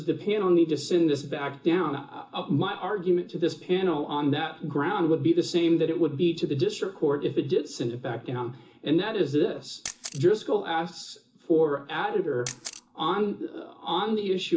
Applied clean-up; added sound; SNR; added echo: none; Camera; 16 dB; reverberation time 0.2 s.